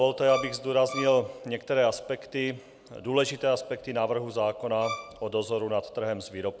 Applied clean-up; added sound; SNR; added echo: none; Bowed string instrument; 11 dB; none.